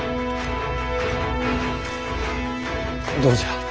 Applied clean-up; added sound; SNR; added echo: none; none; none; none.